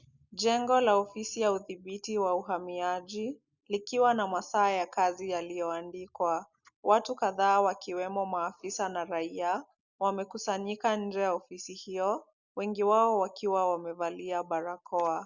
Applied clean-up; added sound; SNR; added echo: none; none; none; none.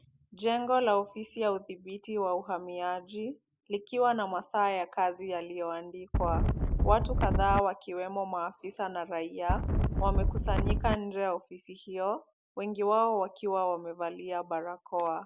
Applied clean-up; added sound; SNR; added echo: none; Wind; -4 dB; none.